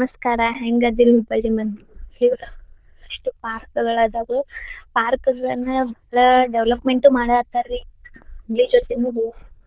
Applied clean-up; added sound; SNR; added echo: neural diffusion model UNIVERSE++.